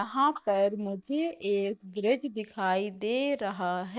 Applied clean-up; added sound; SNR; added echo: neural mask model DeepFilterNet 3.